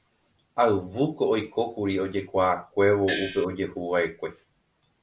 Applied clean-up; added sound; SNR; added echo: none; Gong; 5 dB; none.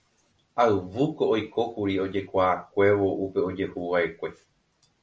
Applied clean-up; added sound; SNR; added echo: none; none; none; none.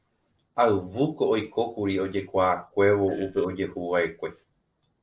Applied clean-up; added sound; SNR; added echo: neural separator model SepFormer DNS4.